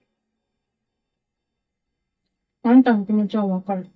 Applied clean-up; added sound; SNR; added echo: neural mask model DeepFilterNet 3.